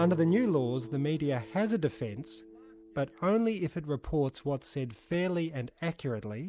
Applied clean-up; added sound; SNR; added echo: none; Guitar; 17 dB; none.